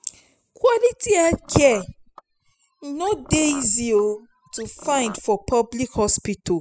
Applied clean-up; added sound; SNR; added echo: classical method spectral subtraction.